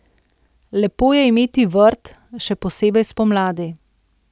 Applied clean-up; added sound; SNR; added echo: none; none; none; none.